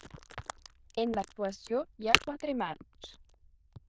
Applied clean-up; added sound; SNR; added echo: neural diffusion model UNIVERSE++.